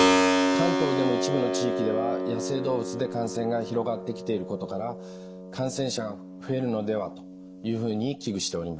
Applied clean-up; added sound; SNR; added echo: none; Keyboard (musical); -1 dB; none.